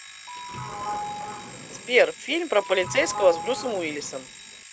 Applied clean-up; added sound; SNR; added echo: none; Sliding door / Doorbell + Alarm; 9 dB; none.